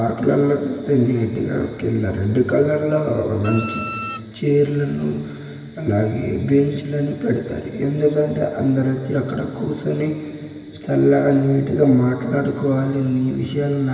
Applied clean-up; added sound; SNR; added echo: none; Wind instrument, woodwind instrument; 11 dB; reverberation time 2.6 s.